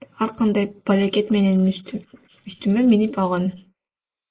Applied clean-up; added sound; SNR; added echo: neural mask model Resemble Enhance denoiser.